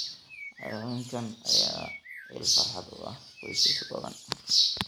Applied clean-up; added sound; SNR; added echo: none; Bird; 17 dB; none.